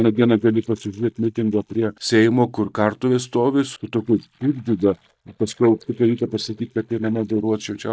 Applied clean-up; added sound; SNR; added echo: neural mask model DeepFilterNet 3.